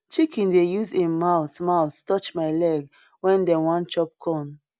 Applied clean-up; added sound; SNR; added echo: none; none; none; none.